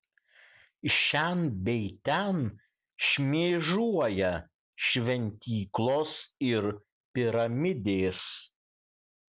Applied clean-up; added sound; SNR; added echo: none; none; none; none.